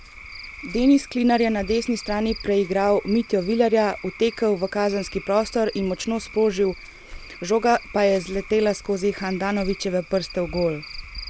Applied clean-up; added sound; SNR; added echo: none; Cricket / Frog; 16 dB; none.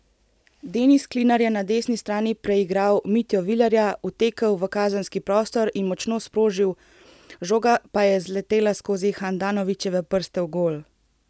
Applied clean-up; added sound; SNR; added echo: none; none; none; none.